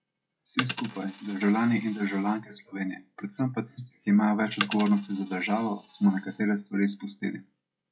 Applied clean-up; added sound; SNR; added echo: classical method log-MMSE.